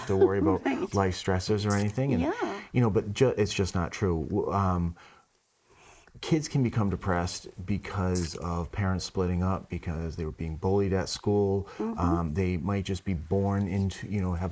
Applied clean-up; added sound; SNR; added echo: neural mask model Resemble Enhance denoiser.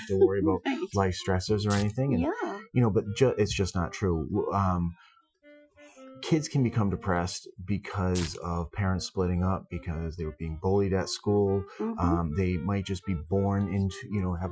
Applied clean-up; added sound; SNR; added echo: classical method Wiener filter.